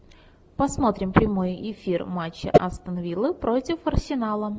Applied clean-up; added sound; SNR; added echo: none; none; none; none.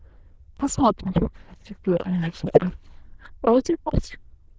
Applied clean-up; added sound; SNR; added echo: neural diffusion model UNIVERSE++.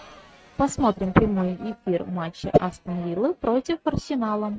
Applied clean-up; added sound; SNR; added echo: neural mask model RNNoise.